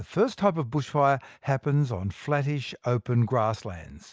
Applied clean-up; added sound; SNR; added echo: none; none; none; none.